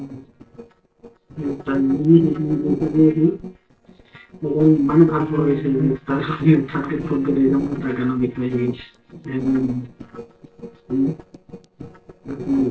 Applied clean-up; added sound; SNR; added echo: neural separator model SepFormer DNS4.